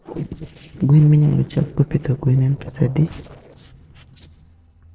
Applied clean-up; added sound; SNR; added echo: neural separator model SepFormer DNS4.